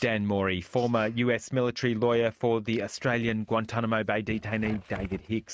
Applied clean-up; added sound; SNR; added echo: neural mask model RNNoise.